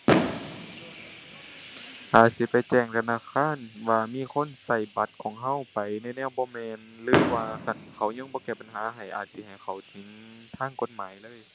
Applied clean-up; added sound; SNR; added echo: none; Fireworks; 5 dB; none.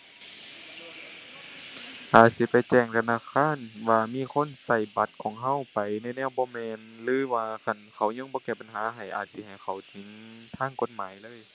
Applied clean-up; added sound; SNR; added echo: none; none; none; none.